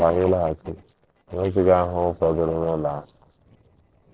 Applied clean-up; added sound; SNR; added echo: neural separator model SepFormer DNS4.